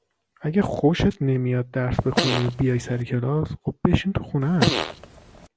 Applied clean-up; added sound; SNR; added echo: none; Fart; 4 dB; none.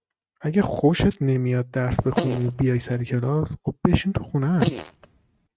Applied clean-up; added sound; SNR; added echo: neural mask model RNNoise.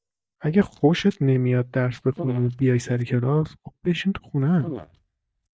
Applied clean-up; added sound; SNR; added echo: neural mask model DeepFilterNet 3.